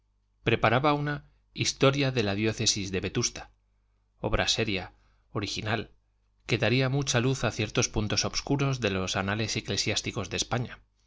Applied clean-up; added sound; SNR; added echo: none; none; none; none.